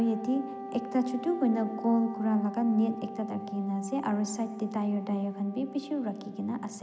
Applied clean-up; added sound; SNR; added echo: none; Wind instrument, woodwind instrument; 13 dB; none.